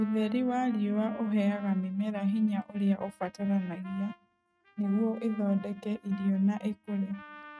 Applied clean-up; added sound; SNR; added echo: neural mask model RNNoise.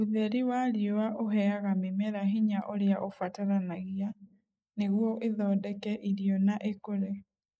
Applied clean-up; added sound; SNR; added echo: neural mask model Resemble Enhance denoiser.